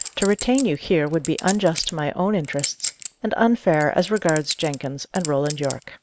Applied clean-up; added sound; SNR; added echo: none; Chink, clink; 12 dB; none.